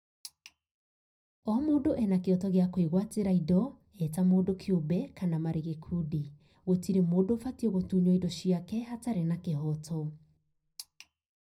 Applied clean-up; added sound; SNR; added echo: none; none; none; reverberation time 0.3 s.